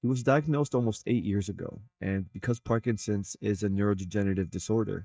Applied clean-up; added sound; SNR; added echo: neural mask model DeepFilterNet 3.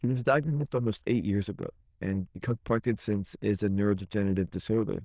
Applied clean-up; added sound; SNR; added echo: neural diffusion model UNIVERSE++.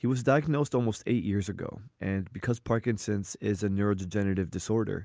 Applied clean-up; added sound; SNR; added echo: none; none; none; none.